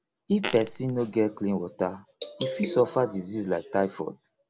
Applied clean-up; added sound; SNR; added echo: none; Fart; 11 dB; none.